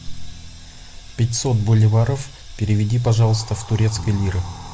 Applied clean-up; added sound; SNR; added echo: none; Hiss + Bowed string instrument; 19 dB; none.